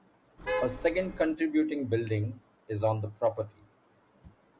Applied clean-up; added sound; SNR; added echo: none; Traffic noise, roadway noise / Vehicle horn, car horn, honking; 5 dB; none.